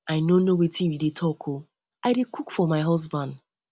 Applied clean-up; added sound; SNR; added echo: none; none; none; none.